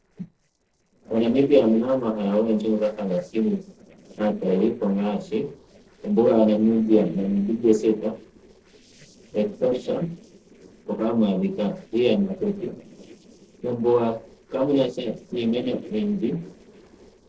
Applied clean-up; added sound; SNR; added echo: neural separator model SepFormer DNS4.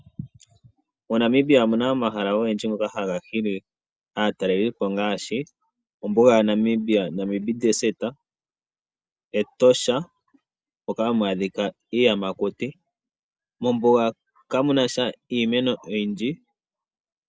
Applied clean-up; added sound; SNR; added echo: none; none; none; none.